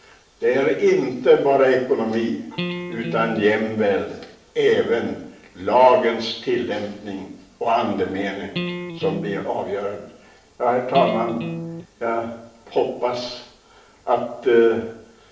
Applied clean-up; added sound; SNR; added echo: none; Electric guitar; 7 dB; reverberation time 0.6 s.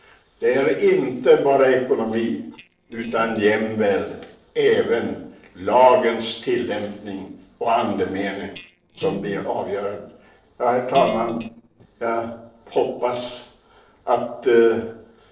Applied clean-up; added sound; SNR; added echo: neural separator model SepFormer DNS4.